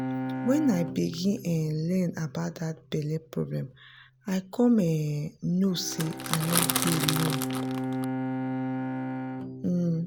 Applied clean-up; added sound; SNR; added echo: none; Bowed string instrument + Crackle / Crushing; 4 dB; none.